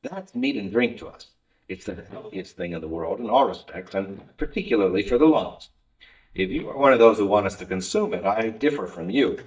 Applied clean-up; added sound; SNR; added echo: neural mask model DeepFilterNet 3.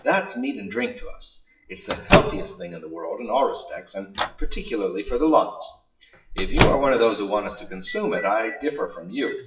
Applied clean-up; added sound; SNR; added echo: classical method WPE with log-MMSE.